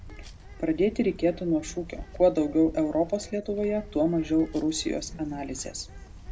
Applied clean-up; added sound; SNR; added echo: none; Bird; 16 dB; reverberation time 1.5 s.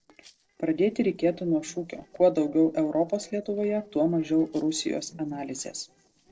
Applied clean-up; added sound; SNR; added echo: neural separator model SepFormer DNS4.